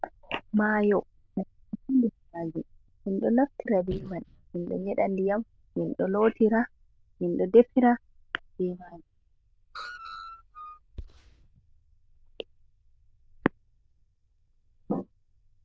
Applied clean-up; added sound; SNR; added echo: neural diffusion model UNIVERSE++.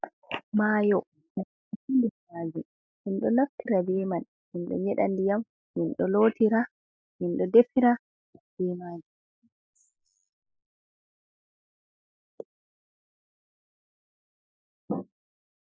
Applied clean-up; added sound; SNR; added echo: neural mask model Resemble Enhance denoiser.